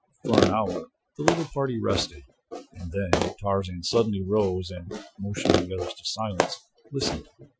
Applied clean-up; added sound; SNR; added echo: classical method Wiener filter.